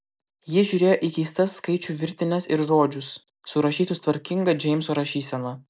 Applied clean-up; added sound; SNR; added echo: none; none; none; none.